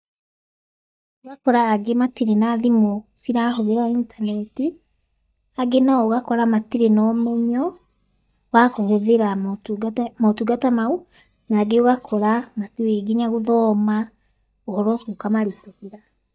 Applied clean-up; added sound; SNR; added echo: neural mask model DeepFilterNet 3.